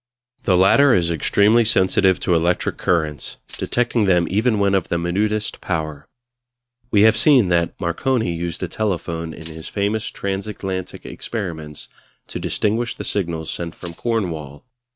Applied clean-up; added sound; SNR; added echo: neural mask model RNNoise.